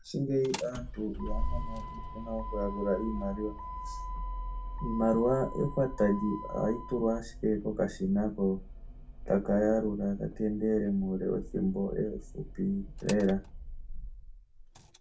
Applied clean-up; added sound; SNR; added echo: none; Motor vehicle (road); 8 dB; reverberation time 0.2 s.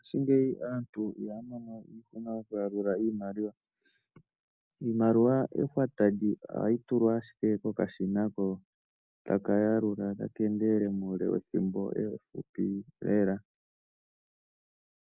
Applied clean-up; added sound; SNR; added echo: none; none; none; none.